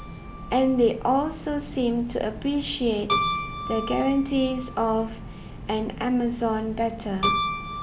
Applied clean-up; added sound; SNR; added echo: none; Keyboard (musical); 8 dB; none.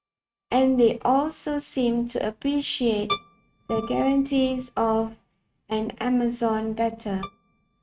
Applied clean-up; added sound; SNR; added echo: neural mask model RNNoise.